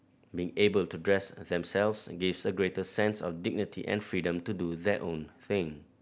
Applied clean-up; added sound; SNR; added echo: none; none; none; none.